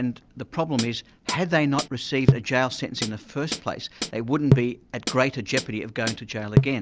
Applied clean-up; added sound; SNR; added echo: none; Hi-hat; 1 dB; none.